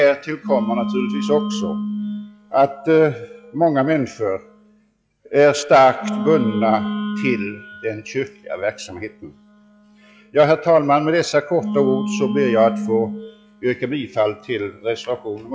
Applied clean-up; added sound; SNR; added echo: classical method log-MMSE.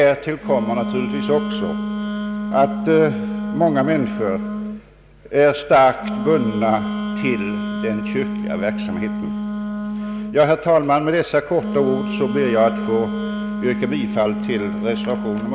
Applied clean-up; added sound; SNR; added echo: none; Wind instrument, woodwind instrument; 5 dB; none.